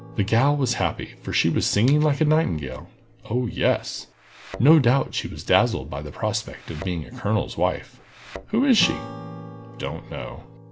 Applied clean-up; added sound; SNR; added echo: none; Acoustic guitar / Strum + Thump, thud; 17 dB; none.